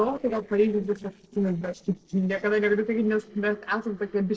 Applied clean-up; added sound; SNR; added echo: neural separator model SepFormer DNS4.